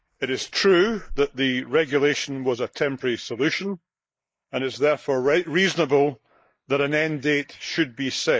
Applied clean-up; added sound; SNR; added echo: neural mask model Resemble Enhance denoiser.